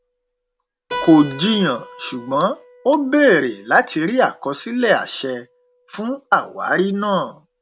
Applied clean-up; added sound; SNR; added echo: none; Keyboard (musical); 19 dB; none.